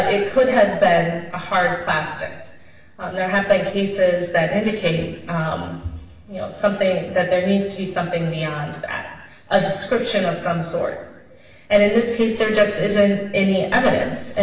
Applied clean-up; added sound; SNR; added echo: none; none; none; reverberation time 1.0 s.